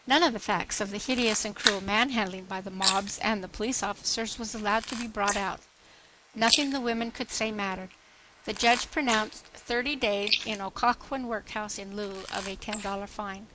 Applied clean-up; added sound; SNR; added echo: neural mask model Resemble Enhance denoiser.